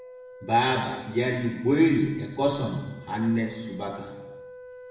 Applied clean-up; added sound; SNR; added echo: none; Wind instrument, woodwind instrument; 19 dB; reverberation time 1.0 s.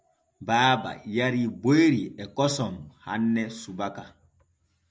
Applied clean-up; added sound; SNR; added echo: none; none; none; none.